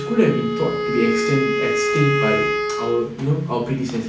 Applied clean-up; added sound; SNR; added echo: none; Wind instrument, woodwind instrument; 2 dB; none.